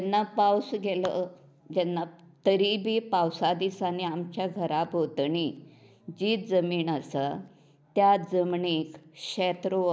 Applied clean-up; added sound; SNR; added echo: none; none; none; none.